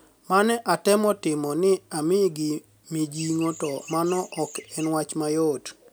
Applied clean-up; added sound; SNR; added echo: none; Chirp, tweet; 18 dB; none.